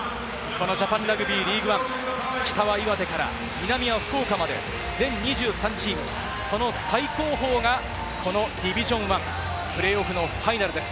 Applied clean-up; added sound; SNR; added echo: none; none; none; none.